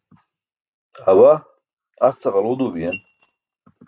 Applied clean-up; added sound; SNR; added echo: neural mask model RNNoise.